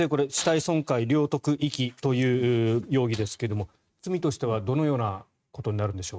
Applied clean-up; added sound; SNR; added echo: neural mask model RNNoise.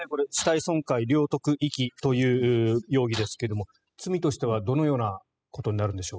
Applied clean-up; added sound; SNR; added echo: classical method spectral subtraction.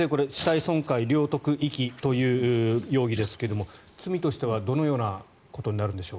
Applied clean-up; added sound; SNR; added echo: neural mask model Resemble Enhance denoiser.